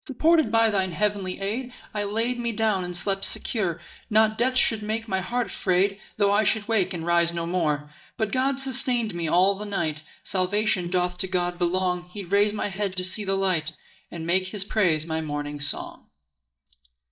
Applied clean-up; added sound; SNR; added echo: neural mask model DeepFilterNet 3.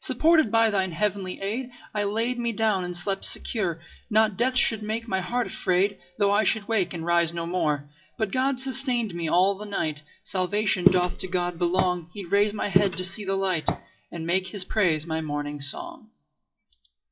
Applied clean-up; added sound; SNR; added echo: classical method WPE with log-MMSE.